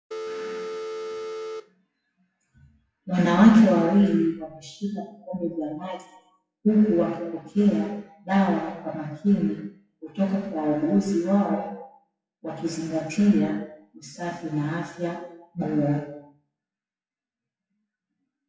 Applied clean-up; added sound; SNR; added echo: classical method WPE with log-MMSE.